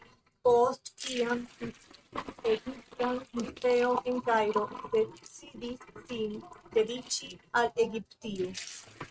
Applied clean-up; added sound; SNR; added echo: neural mask model RNNoise.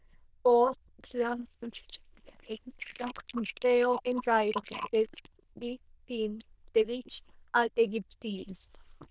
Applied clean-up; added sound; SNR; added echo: neural diffusion model UNIVERSE++.